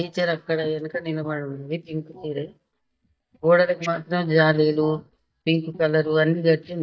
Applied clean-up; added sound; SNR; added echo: neural mask model DeepFilterNet 3.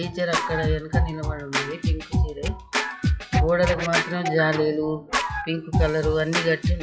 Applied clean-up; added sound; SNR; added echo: classical method WPE with log-MMSE.